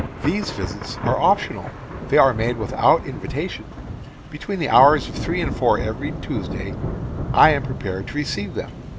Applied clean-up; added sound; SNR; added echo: none; Thunder / Rain; 7 dB; none.